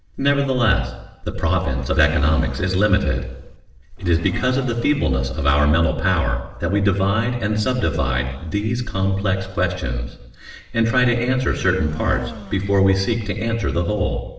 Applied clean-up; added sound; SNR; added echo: none; Domestic sounds, home sounds; 17 dB; reverberation time 0.9 s.